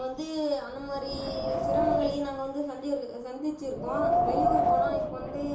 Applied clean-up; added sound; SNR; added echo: none; Wind; -3 dB; reverberation time 1.2 s.